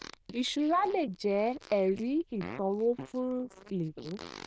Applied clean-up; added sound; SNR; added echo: neural diffusion model UNIVERSE++.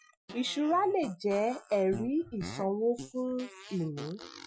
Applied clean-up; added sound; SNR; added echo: classical method Wiener filter.